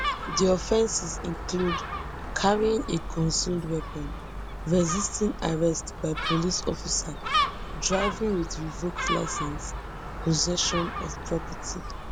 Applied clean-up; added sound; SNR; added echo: none; Gull, seagull; 4 dB; none.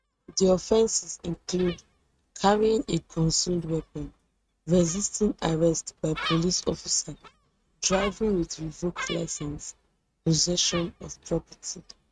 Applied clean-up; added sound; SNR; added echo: neural mask model RNNoise.